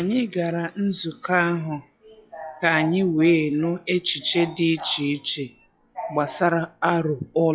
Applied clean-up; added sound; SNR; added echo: classical method log-MMSE.